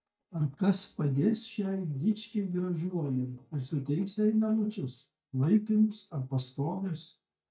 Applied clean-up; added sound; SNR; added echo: neural mask model DeepFilterNet 3.